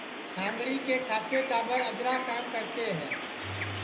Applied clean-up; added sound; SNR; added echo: none; Bird vocalization, bird call, bird song; 6 dB; reverberation time 0.8 s.